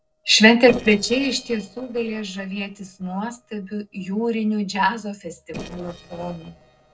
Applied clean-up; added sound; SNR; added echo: neural separator model SepFormer DNS4.